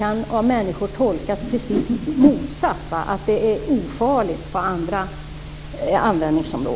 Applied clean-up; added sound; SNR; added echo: none; Whoosh, swoosh, swish; 4 dB; none.